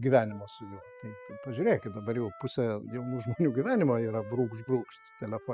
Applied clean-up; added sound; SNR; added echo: classical method spectral subtraction.